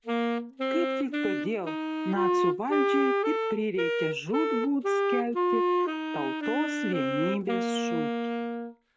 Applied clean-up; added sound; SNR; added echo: none; Wind instrument, woodwind instrument; -4 dB; none.